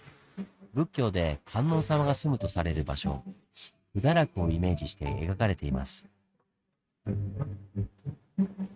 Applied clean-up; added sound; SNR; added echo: neural mask model RNNoise.